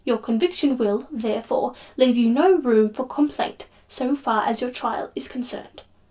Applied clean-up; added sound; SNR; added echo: none; none; none; reverberation time 0.2 s.